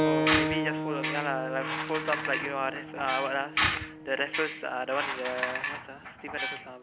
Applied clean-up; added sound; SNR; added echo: none; Keyboard (musical) + Squeak; -2 dB; none.